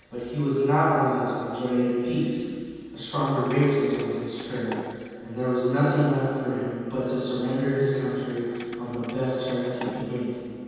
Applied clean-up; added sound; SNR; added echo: none; Keys jangling; 19 dB; reverberation time 2.1 s.